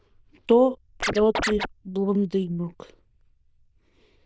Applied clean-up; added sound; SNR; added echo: neural diffusion model UNIVERSE++.